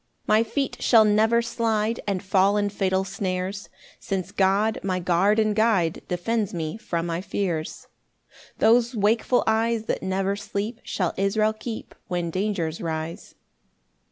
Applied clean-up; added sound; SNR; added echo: none; none; none; none.